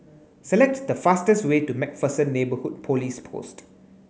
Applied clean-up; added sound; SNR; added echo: none; none; none; none.